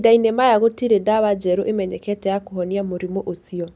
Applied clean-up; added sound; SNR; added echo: none; none; none; none.